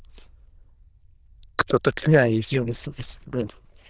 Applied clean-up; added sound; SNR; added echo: neural diffusion model UNIVERSE++.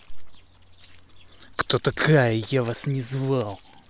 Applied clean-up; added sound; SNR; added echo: none; none; none; none.